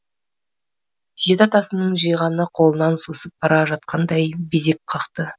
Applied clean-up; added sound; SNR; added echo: none; none; none; none.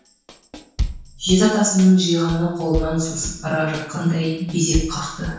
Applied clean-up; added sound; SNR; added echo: none; Bass drum / Snare drum / Drum kit; 10 dB; reverberation time 0.6 s.